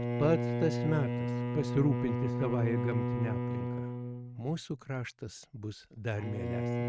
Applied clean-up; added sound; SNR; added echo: neural mask model RNNoise.